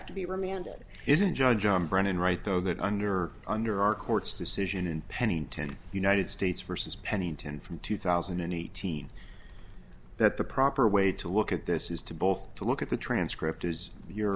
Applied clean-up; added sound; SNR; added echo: none; none; none; none.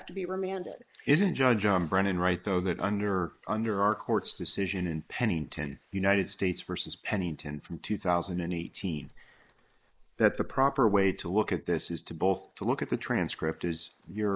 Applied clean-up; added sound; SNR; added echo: neural mask model Resemble Enhance denoiser.